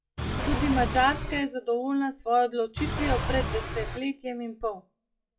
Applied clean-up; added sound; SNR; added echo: classical method WPE with log-MMSE.